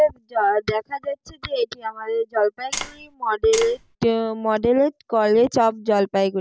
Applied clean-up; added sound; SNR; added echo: none; Tap; 9 dB; none.